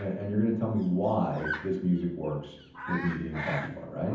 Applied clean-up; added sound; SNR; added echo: none; Bird vocalization, bird call, bird song; 11 dB; reverberation time 0.7 s.